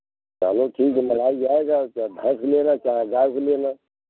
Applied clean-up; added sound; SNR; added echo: none; none; none; none.